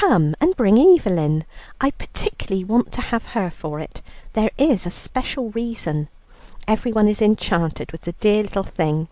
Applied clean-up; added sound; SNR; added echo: none; none; none; none.